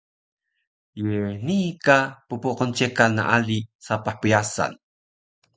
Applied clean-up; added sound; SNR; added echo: none; none; none; none.